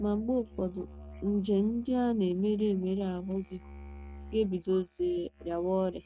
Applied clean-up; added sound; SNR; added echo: neural mask model RNNoise.